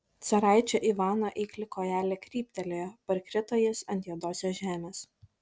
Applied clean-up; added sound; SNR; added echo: none; none; none; none.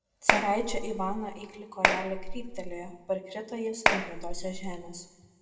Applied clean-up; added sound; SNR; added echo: none; Clapping; -4 dB; reverberation time 1.0 s.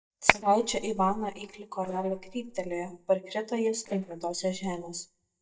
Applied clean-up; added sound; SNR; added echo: neural mask model DeepFilterNet 3.